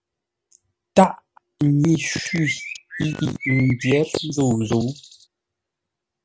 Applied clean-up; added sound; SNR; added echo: none; Bird; 10 dB; none.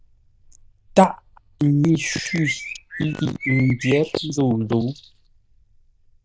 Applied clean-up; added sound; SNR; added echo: neural diffusion model UNIVERSE++.